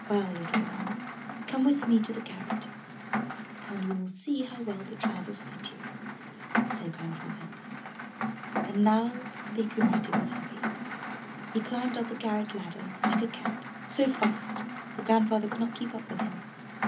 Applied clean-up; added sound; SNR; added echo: none; Rain; 2 dB; reverberation time 0.4 s.